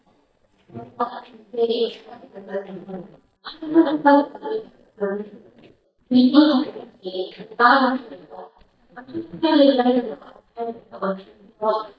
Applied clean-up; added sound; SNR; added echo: neural mask model DeepFilterNet 3.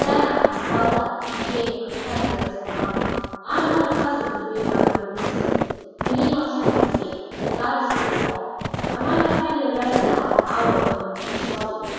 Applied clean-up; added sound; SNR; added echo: none; Walk, footsteps; -1 dB; reverberation time 2.0 s.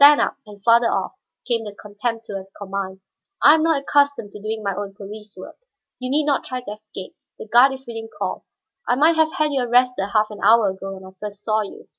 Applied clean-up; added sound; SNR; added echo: none; none; none; none.